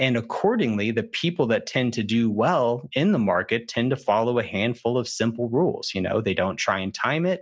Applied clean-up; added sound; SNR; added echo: none; none; none; none.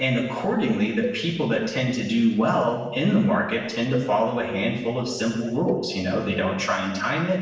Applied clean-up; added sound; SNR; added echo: none; Cowbell; 14 dB; reverberation time 1.0 s.